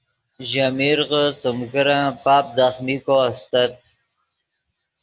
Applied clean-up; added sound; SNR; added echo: none; none; none; none.